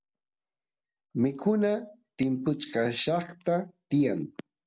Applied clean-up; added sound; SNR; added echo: none; none; none; none.